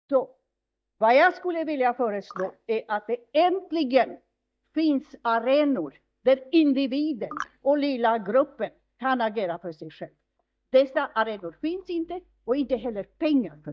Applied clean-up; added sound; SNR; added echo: neural mask model DeepFilterNet 3.